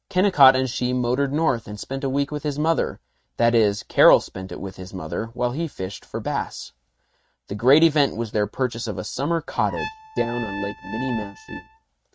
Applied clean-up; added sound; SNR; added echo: neural mask model RNNoise.